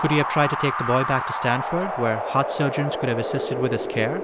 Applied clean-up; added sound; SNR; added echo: none; Wind; 3 dB; none.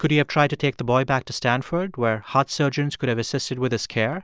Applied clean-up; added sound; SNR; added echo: none; none; none; none.